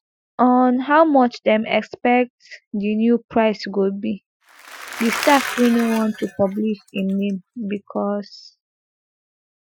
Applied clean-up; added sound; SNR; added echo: classical method Wiener filter.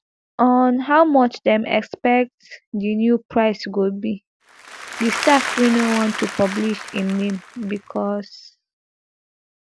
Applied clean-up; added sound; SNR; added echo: none; Applause / Crowd; 9 dB; none.